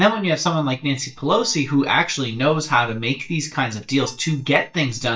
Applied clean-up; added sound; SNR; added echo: neural mask model DeepFilterNet 3.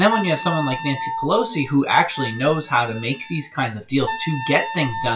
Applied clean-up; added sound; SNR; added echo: classical method WPE with log-MMSE.